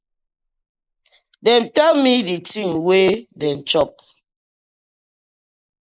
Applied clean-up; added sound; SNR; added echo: neural mask model Resemble Enhance denoiser.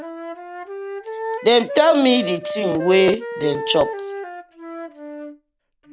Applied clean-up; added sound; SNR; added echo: none; Wind instrument, woodwind instrument; 9 dB; none.